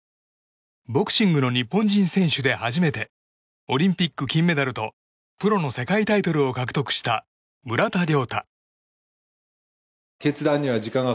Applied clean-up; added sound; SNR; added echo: none; none; none; none.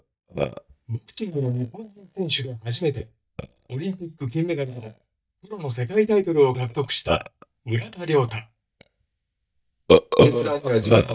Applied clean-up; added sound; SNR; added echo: neural mask model DeepFilterNet 3.